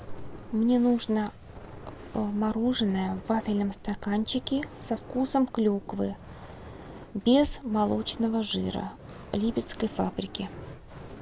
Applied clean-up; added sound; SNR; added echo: none; Fire; 16 dB; none.